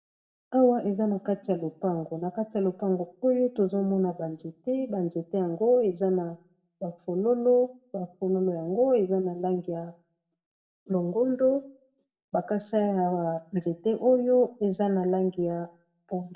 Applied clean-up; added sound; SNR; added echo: none; none; none; reverberation time 0.4 s.